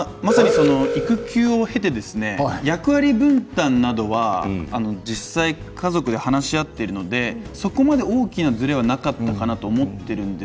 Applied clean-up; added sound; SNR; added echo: none; Alarm; 3 dB; none.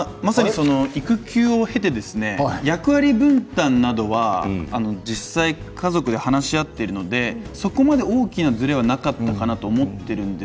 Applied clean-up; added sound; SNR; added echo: none; none; none; none.